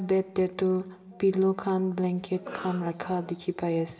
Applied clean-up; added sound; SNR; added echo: none; Cough; 18 dB; reverberation time 2.6 s.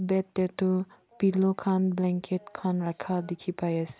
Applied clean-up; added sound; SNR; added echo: none; none; none; none.